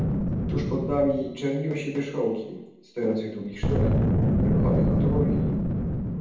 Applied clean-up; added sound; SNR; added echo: none; Boom; -4 dB; reverberation time 0.8 s.